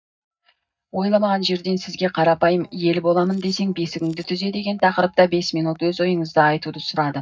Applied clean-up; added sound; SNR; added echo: neural mask model DeepFilterNet 3.